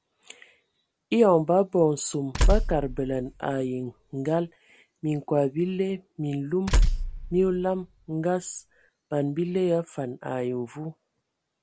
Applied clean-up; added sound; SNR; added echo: none; Tools; 0 dB; none.